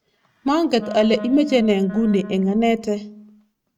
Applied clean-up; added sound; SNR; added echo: neural mask model RNNoise.